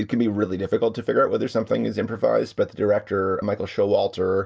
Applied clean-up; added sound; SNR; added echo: none; none; none; none.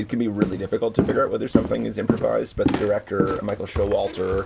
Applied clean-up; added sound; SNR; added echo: none; Walk, footsteps; 3 dB; none.